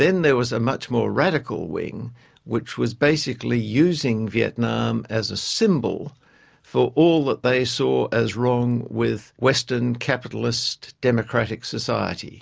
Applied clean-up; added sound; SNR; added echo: none; none; none; none.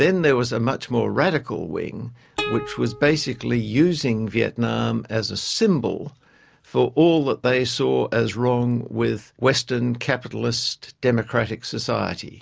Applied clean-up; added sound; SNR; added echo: none; Plucked string instrument; 12 dB; none.